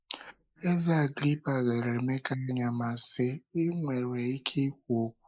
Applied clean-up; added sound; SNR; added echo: neural mask model Resemble Enhance denoiser.